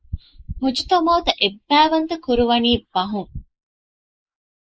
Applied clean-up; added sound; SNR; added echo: neural mask model Resemble Enhance denoiser.